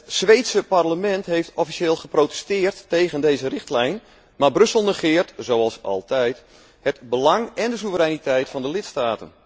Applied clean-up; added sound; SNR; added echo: none; none; none; none.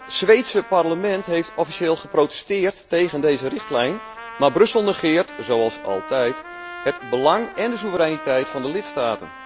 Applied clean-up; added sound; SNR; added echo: none; Trumpet; 16 dB; none.